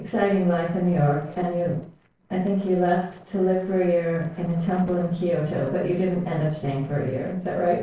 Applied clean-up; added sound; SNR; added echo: neural separator model SepFormer DNS4.